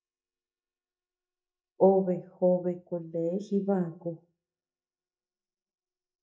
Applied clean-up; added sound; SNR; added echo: neural mask model DeepFilterNet 3.